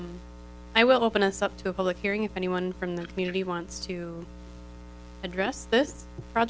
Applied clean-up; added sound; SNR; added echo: none; none; none; none.